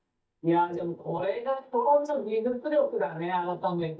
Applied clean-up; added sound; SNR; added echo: neural mask model DeepFilterNet 3.